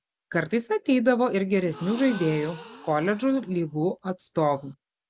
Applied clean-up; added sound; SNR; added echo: none; Gasp; 18 dB; none.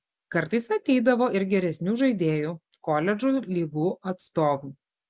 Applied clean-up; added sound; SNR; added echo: none; none; none; none.